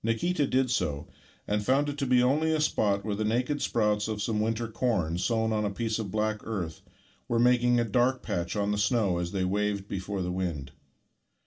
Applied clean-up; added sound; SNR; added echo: none; none; none; reverberation time 0.2 s.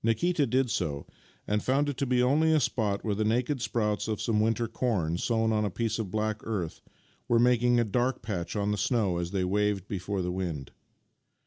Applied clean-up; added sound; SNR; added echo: none; none; none; none.